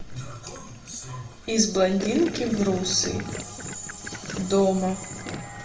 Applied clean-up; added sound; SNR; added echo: none; Gurgling; 12 dB; reverberation time 0.5 s.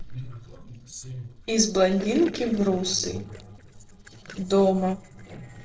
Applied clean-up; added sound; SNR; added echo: neural separator model SepFormer DNS4.